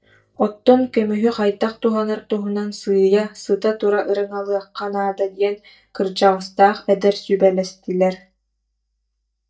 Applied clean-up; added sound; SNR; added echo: neural mask model DeepFilterNet 3.